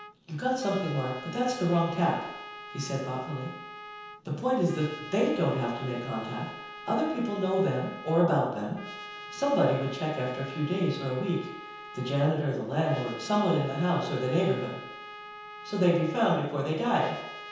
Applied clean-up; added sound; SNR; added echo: none; Trumpet; 14 dB; reverberation time 0.9 s.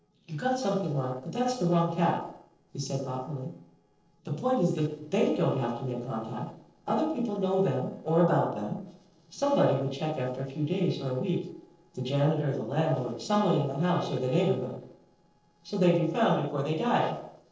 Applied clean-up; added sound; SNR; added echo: neural separator model SepFormer DNS4.